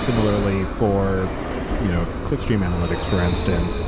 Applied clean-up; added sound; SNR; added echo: none; Vehicle; 2 dB; none.